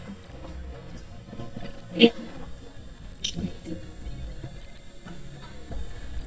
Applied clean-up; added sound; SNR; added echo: neural mask model DeepFilterNet 3.